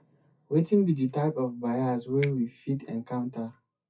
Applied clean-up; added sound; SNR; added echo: classical method WPE with log-MMSE.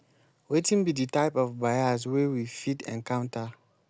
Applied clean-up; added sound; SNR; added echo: none; none; none; none.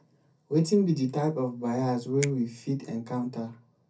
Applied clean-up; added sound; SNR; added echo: none; Finger snapping; 17 dB; reverberation time 0.3 s.